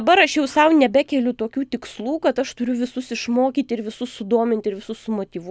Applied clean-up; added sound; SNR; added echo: none; none; none; none.